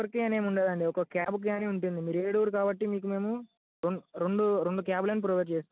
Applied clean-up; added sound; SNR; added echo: none; none; none; none.